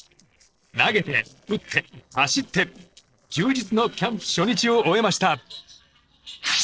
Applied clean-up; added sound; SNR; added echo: neural separator model SepFormer DNS4.